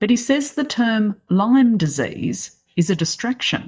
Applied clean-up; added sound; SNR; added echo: neural mask model DeepFilterNet 3.